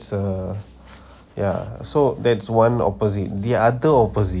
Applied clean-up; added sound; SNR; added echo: none; none; none; none.